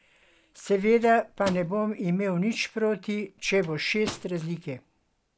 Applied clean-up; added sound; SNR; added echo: none; Microwave oven; 19 dB; none.